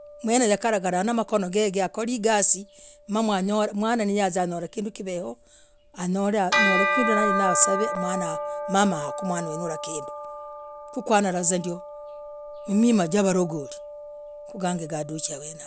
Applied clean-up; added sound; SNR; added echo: none; Bell; 7 dB; none.